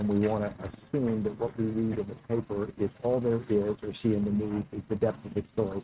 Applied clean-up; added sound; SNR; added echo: neural mask model RNNoise.